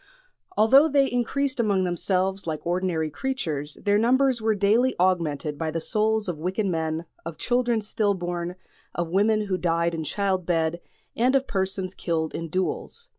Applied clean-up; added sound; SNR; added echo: none; none; none; none.